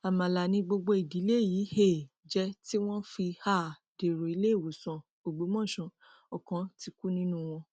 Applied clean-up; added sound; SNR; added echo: none; none; none; none.